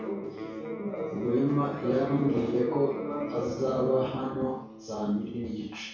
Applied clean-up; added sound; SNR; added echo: none; Electric guitar; 13 dB; reverberation time 0.6 s.